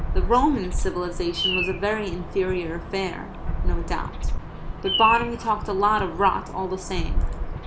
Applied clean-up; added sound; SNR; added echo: none; Bird vocalization, bird call, bird song; 1 dB; none.